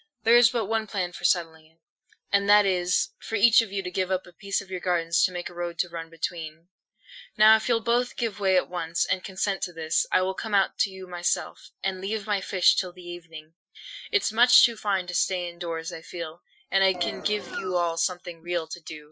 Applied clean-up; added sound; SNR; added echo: classical method Wiener filter.